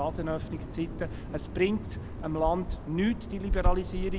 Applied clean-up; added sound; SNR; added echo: none; Bird vocalization, bird call, bird song; 1 dB; none.